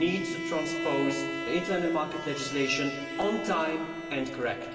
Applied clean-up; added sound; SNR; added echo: none; Bowed string instrument; 5 dB; reverberation time 2.3 s.